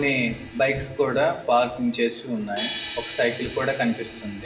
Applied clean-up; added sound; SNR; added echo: none; Crash cymbal; 7 dB; reverberation time 0.6 s.